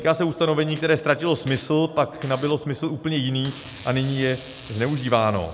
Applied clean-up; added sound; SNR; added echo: none; Packing tape, duct tape; 18 dB; none.